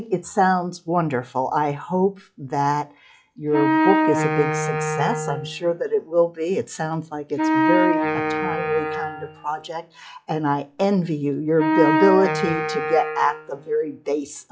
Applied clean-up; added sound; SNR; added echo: classical method log-MMSE.